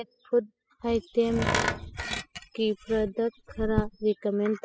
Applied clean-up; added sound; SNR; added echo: classical method spectral subtraction.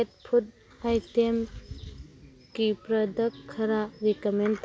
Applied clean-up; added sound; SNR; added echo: none; none; none; none.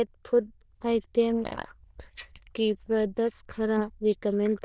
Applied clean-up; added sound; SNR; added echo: neural diffusion model UNIVERSE++.